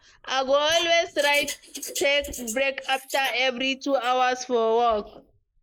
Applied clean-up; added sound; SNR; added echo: neural mask model Resemble Enhance denoiser.